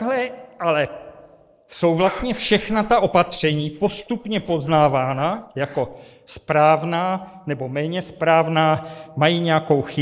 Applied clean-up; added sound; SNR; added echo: neural mask model Resemble Enhance denoiser.